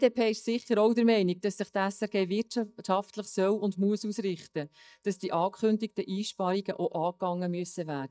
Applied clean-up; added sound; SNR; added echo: neural mask model DeepFilterNet 3.